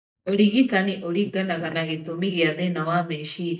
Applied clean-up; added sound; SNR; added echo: neural mask model DeepFilterNet 3.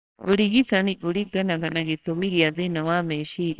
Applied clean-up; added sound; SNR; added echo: neural separator model SepFormer WHAMR!.